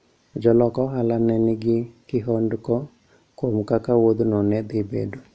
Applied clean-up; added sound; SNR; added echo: none; none; none; none.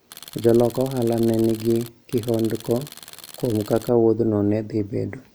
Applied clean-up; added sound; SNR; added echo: none; Tools; 19 dB; none.